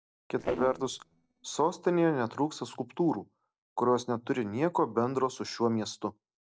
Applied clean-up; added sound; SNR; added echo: neural separator model SepFormer DNS4.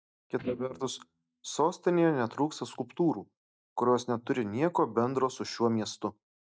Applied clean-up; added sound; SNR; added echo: neural mask model DeepFilterNet 3.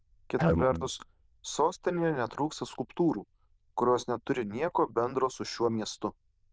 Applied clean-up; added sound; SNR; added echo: neural diffusion model UNIVERSE++.